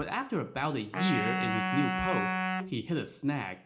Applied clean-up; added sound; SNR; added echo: none; Wind instrument, woodwind instrument; 1 dB; reverberation time 0.4 s.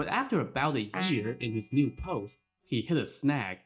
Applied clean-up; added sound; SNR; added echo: neural mask model DeepFilterNet 3.